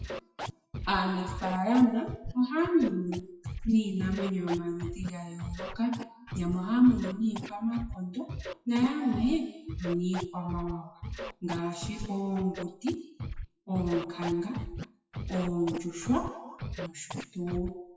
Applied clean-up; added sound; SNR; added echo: classical method WPE with log-MMSE.